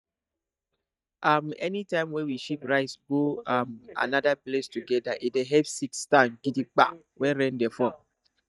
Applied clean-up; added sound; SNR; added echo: neural mask model DeepFilterNet 3.